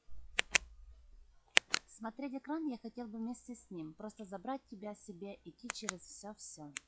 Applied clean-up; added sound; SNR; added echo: classical method log-MMSE.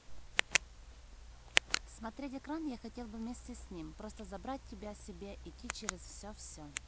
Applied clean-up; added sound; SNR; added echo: none; Tick; -3 dB; none.